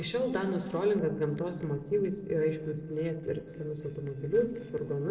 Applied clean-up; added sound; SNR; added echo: neural separator model SepFormer DNS4.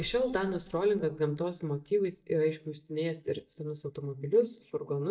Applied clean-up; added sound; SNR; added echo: neural mask model DeepFilterNet 3.